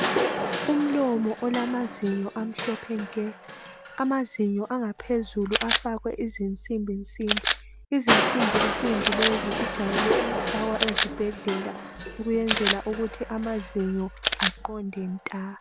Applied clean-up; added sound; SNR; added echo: none; Camera + Crushing; 0 dB; none.